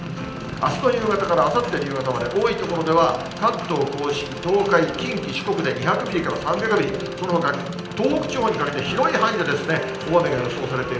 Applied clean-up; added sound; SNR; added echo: none; Engine; 18 dB; reverberation time 0.8 s.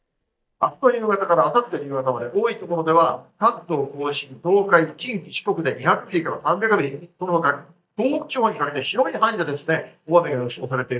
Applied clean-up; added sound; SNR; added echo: neural mask model DeepFilterNet 3.